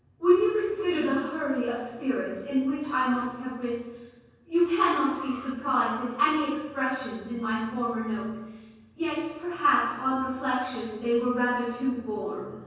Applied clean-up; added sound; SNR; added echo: none; Alarm; 20 dB; reverberation time 1.3 s.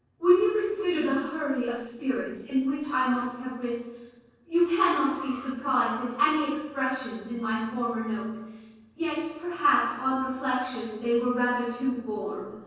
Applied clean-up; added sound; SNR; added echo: neural separator model SepFormer DNS4.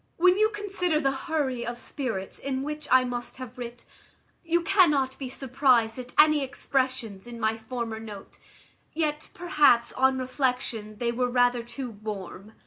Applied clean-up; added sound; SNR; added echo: none; none; none; none.